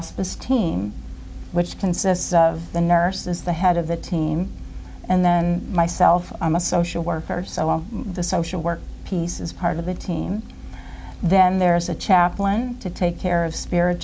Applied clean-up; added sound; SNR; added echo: none; none; none; none.